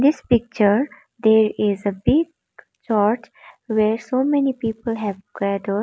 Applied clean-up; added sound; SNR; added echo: none; none; none; none.